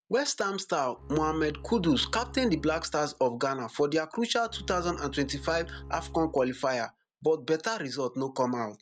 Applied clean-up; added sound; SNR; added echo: none; Bowed string instrument; 15 dB; none.